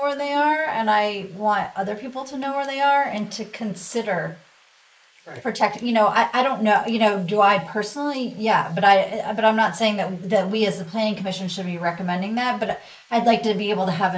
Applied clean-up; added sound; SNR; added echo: neural mask model Resemble Enhance denoiser.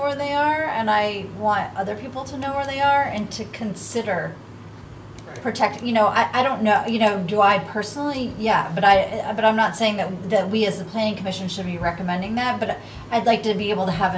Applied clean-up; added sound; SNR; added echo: none; none; none; none.